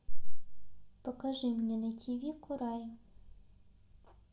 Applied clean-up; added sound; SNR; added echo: none; none; none; reverberation time 0.4 s.